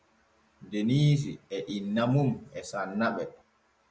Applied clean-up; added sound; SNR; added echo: none; none; none; none.